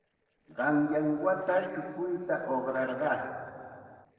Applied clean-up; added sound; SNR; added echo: neural separator model SepFormer DNS4.